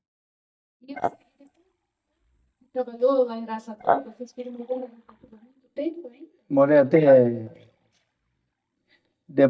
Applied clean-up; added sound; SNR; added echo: neural mask model DeepFilterNet 3.